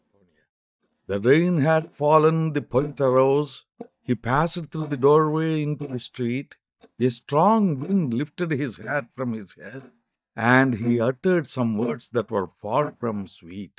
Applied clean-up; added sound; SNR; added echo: neural mask model DeepFilterNet 3.